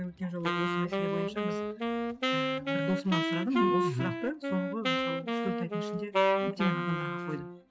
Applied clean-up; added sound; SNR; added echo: none; Wind instrument, woodwind instrument; -3 dB; none.